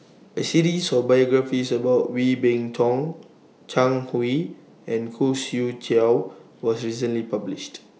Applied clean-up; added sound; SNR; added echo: none; none; none; none.